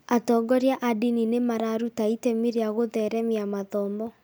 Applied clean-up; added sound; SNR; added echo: none; none; none; none.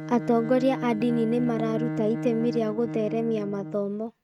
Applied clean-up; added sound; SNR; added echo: neural mask model RNNoise.